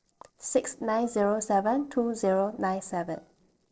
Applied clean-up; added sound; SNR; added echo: neural separator model SepFormer DNS4.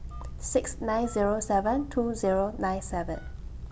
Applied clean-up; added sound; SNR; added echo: none; Telephone; 11 dB; none.